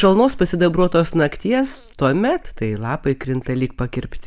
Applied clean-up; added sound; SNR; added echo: none; none; none; none.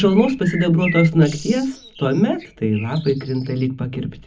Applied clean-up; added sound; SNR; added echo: none; Bird; 15 dB; reverberation time 0.4 s.